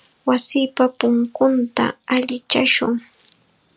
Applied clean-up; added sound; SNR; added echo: none; none; none; none.